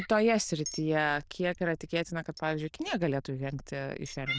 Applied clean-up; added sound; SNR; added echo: neural diffusion model UNIVERSE++.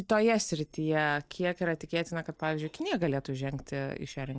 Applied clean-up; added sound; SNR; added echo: neural mask model DeepFilterNet 3.